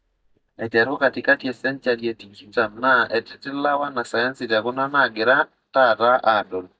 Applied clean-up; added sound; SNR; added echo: neural mask model DeepFilterNet 3.